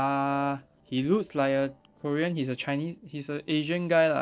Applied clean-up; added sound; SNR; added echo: neural separator model SepFormer DNS4.